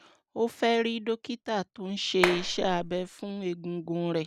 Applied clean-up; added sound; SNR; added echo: none; Clapping; 4 dB; none.